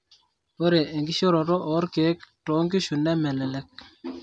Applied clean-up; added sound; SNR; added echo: none; none; none; none.